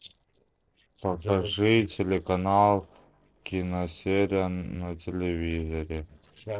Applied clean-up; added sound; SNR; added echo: neural separator model SepFormer DNS4.